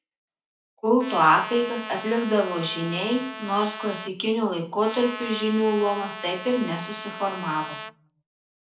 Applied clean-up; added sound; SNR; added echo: none; Trumpet; 11 dB; reverberation time 0.4 s.